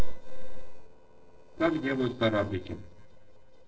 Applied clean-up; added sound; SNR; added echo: neural separator model SepFormer DNS4.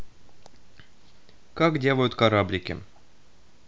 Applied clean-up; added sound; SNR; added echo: none; none; none; none.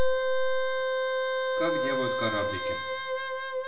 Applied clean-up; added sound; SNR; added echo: none; Wind instrument, woodwind instrument; -3 dB; reverberation time 1.0 s.